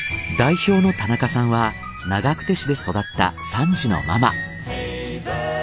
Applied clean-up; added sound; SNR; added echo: none; none; none; none.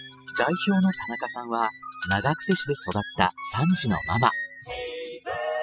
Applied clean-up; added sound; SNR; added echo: classical method spectral subtraction.